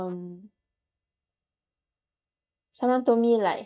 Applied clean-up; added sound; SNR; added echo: neural mask model DeepFilterNet 3.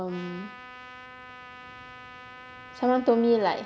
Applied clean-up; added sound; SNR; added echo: none; Trumpet; 16 dB; none.